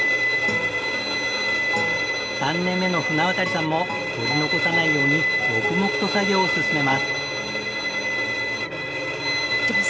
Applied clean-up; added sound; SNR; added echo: none; Bowed string instrument; -3 dB; none.